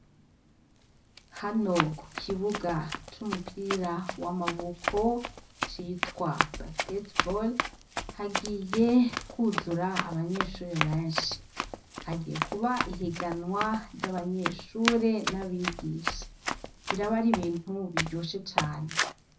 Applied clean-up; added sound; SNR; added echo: none; Run; 4 dB; reverberation time 0.4 s.